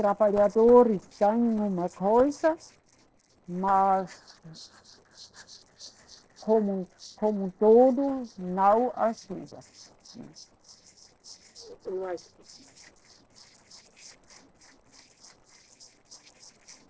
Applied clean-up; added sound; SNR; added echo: neural separator model SepFormer DNS4.